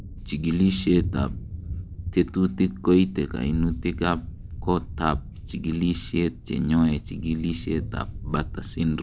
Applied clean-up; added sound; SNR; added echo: none; Thunder; 9 dB; none.